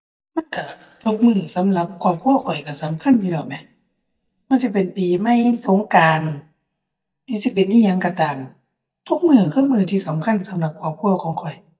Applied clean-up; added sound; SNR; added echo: neural mask model DeepFilterNet 3.